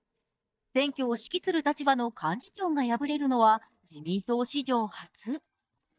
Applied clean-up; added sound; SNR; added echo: neural mask model DeepFilterNet 3.